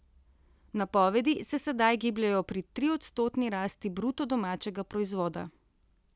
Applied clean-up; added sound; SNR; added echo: none; none; none; none.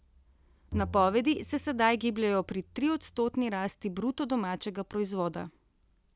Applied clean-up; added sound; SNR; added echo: none; Bowed string instrument; 13 dB; none.